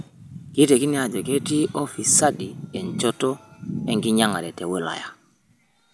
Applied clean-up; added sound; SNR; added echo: none; none; none; none.